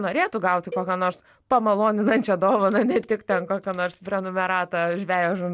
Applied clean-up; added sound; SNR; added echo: none; Coin (dropping) + Cowbell; 18 dB; none.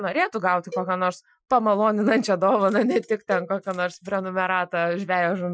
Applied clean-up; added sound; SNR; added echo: classical method Wiener filter.